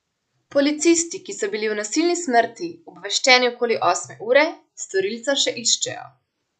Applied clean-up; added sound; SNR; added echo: none; none; none; none.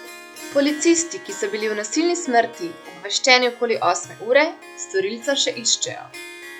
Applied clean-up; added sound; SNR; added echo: none; Harp; 18 dB; none.